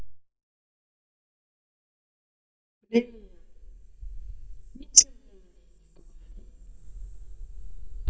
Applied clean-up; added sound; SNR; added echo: neural mask model DeepFilterNet 3.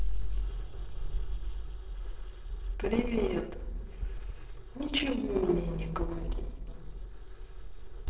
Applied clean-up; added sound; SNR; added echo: neural separator model SepFormer DNS4.